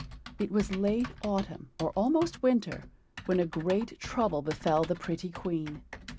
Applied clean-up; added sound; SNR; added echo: none; Typing; 14 dB; none.